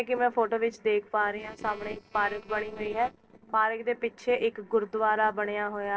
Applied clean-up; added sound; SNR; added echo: neural separator model SepFormer DNS4.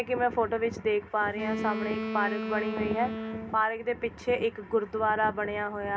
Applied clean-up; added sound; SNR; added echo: none; Wind instrument, woodwind instrument; 6 dB; reverberation time 0.3 s.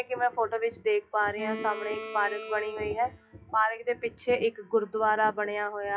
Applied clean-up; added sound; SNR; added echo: classical method WPE with log-MMSE.